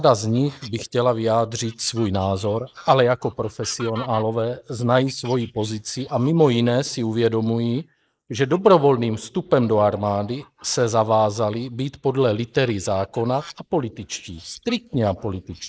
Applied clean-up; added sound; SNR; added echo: neural mask model Resemble Enhance denoiser.